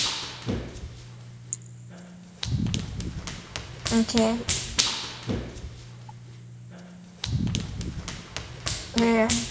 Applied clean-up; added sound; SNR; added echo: none; Run; 0 dB; reverberation time 1.7 s.